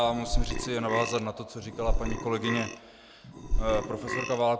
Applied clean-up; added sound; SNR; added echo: none; Burping, eructation; 0 dB; none.